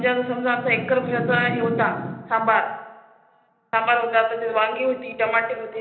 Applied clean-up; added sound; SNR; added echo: none; none; none; reverberation time 1.0 s.